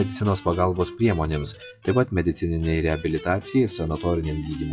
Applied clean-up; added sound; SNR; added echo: classical method WPE with log-MMSE.